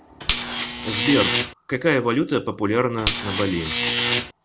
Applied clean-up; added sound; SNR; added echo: none; Buzz; 0 dB; none.